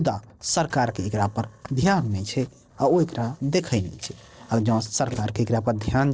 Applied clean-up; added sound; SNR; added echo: neural separator model SepFormer DNS4.